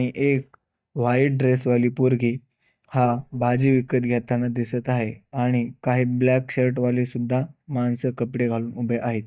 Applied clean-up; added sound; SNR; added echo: neural mask model DeepFilterNet 3.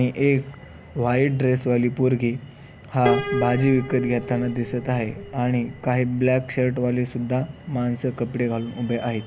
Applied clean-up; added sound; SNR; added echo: none; Piano; 8 dB; none.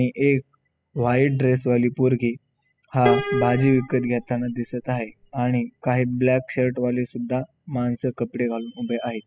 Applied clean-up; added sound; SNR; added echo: classical method spectral subtraction.